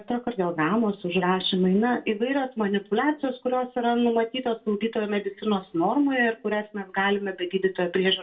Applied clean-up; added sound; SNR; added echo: none; none; none; reverberation time 0.2 s.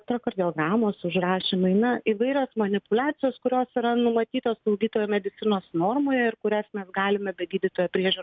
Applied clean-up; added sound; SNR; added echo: none; none; none; none.